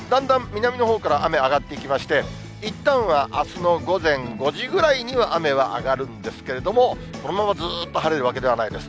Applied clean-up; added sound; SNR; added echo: none; none; none; none.